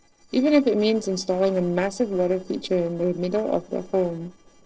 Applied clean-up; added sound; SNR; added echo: neural separator model SepFormer DNS4.